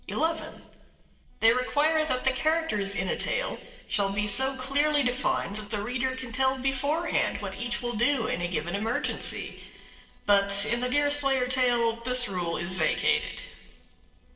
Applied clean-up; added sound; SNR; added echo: neural separator model SepFormer DNS4.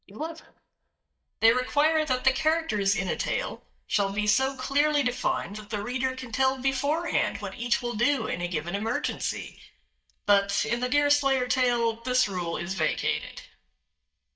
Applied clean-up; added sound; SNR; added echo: neural mask model DeepFilterNet 3.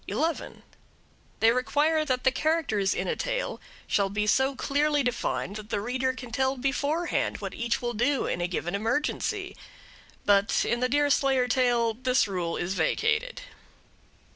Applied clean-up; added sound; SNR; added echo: none; none; none; none.